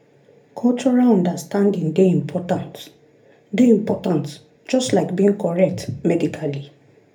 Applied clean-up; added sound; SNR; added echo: none; none; none; reverberation time 0.3 s.